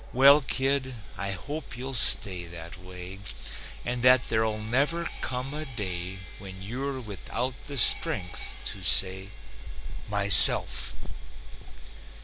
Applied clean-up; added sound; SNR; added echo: none; Sawing; 20 dB; none.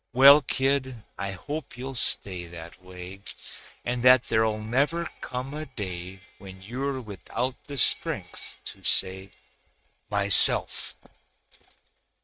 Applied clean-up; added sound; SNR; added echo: neural mask model RNNoise.